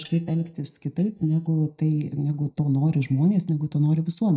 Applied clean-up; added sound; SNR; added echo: neural mask model DeepFilterNet 3.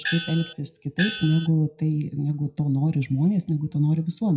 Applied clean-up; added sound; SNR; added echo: classical method WPE with log-MMSE.